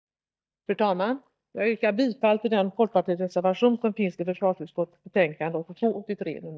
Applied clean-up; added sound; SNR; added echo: neural mask model DeepFilterNet 3.